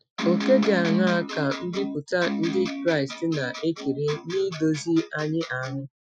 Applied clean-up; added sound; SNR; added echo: classical method Wiener filter.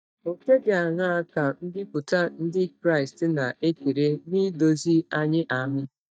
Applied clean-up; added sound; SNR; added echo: neural mask model DeepFilterNet 3.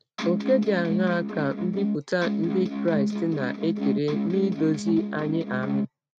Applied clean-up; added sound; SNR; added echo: neural mask model RNNoise.